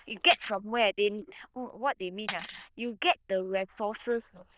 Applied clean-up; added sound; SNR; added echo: neural diffusion model UNIVERSE++.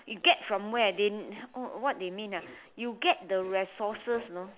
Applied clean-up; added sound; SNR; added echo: none; none; none; none.